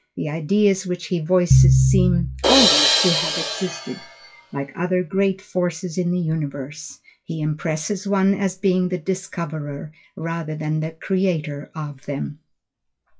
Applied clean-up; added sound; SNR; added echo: classical method log-MMSE.